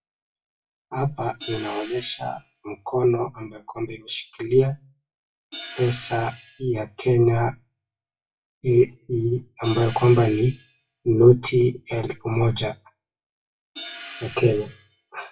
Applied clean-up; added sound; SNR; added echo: classical method WPE with log-MMSE.